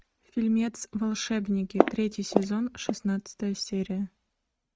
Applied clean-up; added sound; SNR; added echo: neural mask model RNNoise.